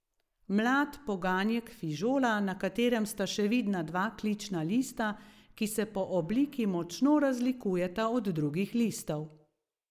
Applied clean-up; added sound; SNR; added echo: neural mask model Resemble Enhance denoiser.